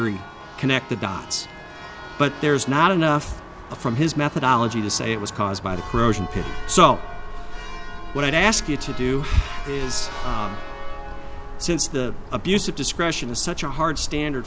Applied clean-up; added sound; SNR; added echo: none; Church bell; 7 dB; none.